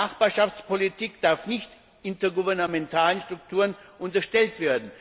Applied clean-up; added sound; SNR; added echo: none; none; none; none.